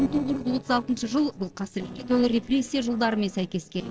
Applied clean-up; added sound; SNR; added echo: neural separator model SepFormer DNS4.